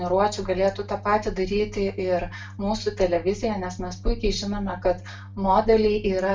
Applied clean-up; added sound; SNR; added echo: none; Organ; 16 dB; reverberation time 0.2 s.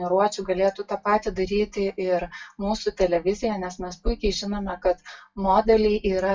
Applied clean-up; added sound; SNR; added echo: classical method WPE with log-MMSE.